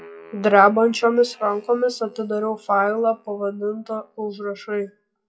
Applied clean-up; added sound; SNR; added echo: classical method WPE with log-MMSE.